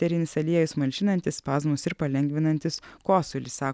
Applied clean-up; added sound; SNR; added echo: none; none; none; none.